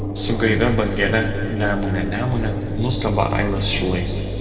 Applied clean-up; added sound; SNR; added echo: none; Engine; 1 dB; reverberation time 2.2 s.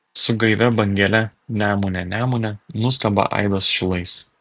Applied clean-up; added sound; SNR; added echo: none; none; none; none.